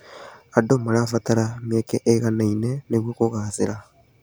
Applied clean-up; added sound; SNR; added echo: none; none; none; none.